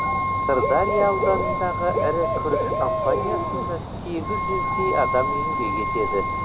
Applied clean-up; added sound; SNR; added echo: none; Bird / Dog + Wind instrument, woodwind instrument; -2 dB; none.